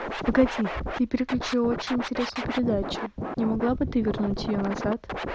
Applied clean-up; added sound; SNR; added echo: none; Scratching (performance technique); 6 dB; none.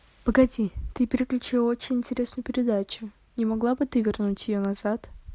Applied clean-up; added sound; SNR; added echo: none; none; none; none.